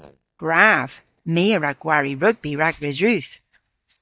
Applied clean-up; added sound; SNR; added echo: neural mask model DeepFilterNet 3.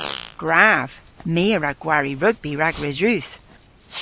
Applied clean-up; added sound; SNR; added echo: none; Fart; 17 dB; none.